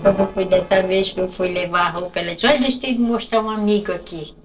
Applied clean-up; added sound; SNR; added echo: neural separator model SepFormer DNS4.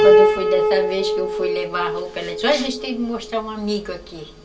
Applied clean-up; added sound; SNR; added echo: none; Piano; -4 dB; reverberation time 0.2 s.